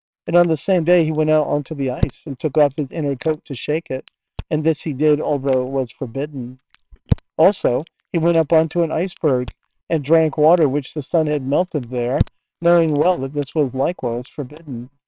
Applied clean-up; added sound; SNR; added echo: neural separator model SepFormer WHAMR!.